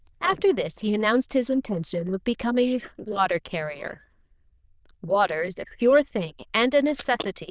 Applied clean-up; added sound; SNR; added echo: neural diffusion model UNIVERSE++.